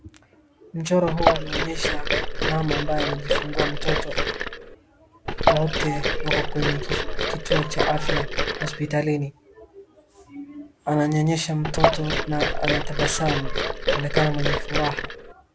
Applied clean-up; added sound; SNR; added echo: none; Liquid; -4 dB; none.